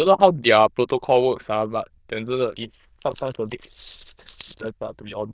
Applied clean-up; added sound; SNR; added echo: neural diffusion model UNIVERSE++.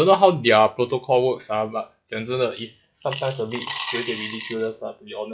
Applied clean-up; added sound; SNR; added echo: classical method log-MMSE.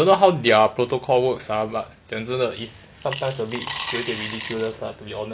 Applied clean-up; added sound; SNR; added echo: none; Coin (dropping) / Glass; 11 dB; none.